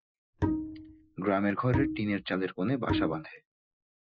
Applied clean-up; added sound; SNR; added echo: classical method Wiener filter.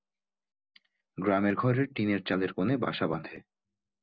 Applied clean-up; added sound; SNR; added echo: none; none; none; none.